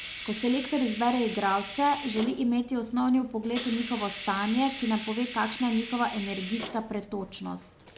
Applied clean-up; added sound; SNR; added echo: none; Hiss; 12 dB; none.